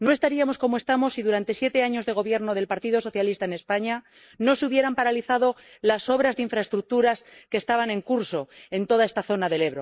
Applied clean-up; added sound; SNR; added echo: neural mask model Resemble Enhance denoiser.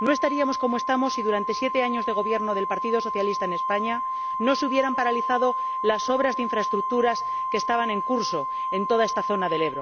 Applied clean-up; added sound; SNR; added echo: none; Organ; 2 dB; none.